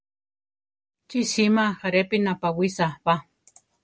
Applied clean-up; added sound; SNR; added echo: none; none; none; none.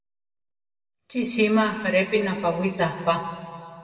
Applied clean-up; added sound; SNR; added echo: none; none; none; reverberation time 2.0 s.